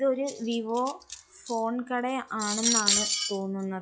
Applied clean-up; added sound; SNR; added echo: classical method log-MMSE.